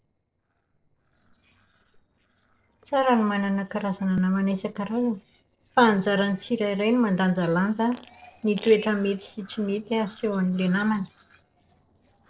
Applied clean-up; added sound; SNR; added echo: neural separator model SepFormer DNS4.